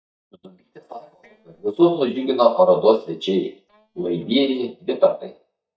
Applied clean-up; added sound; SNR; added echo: neural mask model DeepFilterNet 3.